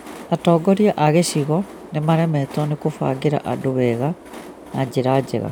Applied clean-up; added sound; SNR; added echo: none; Train; 18 dB; none.